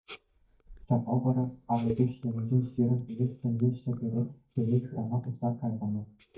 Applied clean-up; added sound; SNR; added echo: neural mask model DeepFilterNet 3.